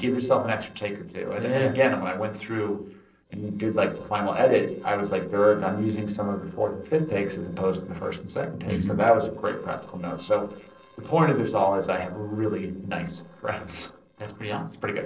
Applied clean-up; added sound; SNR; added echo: neural separator model SepFormer DNS4.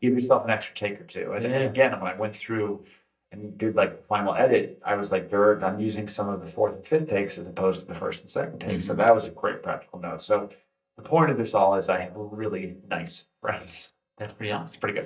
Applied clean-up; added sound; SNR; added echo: neural mask model DeepFilterNet 3.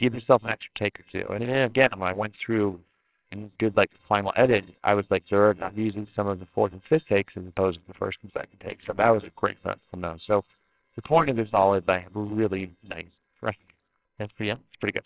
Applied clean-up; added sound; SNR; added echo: neural separator model SepFormer WHAMR!.